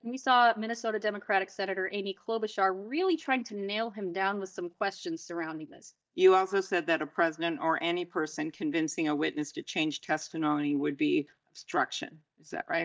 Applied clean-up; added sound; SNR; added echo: neural mask model DeepFilterNet 3.